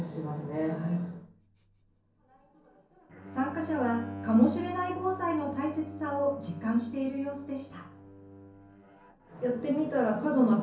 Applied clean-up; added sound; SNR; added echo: none; Bowed string instrument; 14 dB; reverberation time 0.6 s.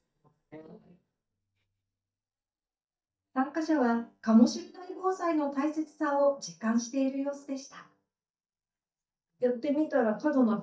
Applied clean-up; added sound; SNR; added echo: neural mask model DeepFilterNet 3.